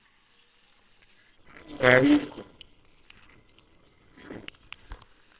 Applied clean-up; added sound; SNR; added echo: neural separator model SepFormer WHAMR!.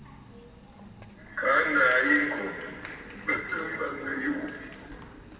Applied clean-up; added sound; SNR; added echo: none; Applause; 17 dB; reverberation time 2.2 s.